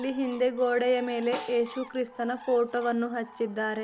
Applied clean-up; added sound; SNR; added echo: none; Bird + Snare drum; 17 dB; none.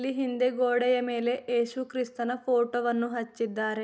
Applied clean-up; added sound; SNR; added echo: none; none; none; none.